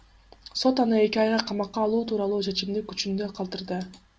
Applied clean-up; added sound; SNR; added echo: none; none; none; none.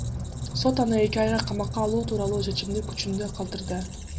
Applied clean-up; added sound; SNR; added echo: none; Squeak; 5 dB; none.